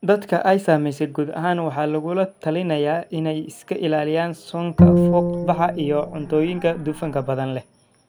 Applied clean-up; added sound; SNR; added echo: none; Bowed string instrument; -2 dB; none.